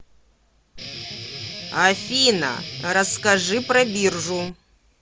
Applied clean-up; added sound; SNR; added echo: none; Guitar; 11 dB; none.